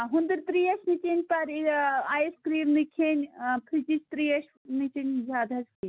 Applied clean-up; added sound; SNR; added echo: none; none; none; none.